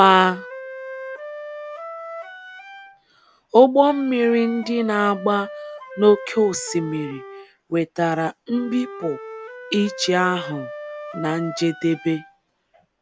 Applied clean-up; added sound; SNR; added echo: none; Wind instrument, woodwind instrument; 14 dB; none.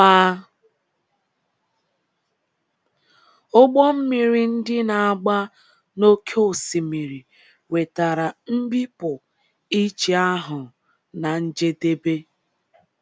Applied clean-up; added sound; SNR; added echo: none; none; none; none.